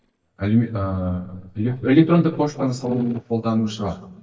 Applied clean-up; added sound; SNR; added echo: neural mask model DeepFilterNet 3.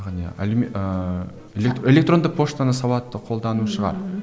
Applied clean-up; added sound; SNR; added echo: none; none; none; none.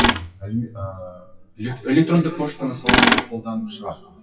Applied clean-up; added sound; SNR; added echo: classical method WPE with log-MMSE.